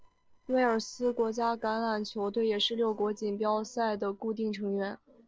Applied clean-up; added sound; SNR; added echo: neural separator model SepFormer DNS4.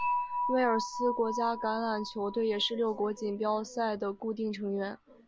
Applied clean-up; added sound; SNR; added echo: none; Dishes, pots, and pans / Chink, clink; 6 dB; none.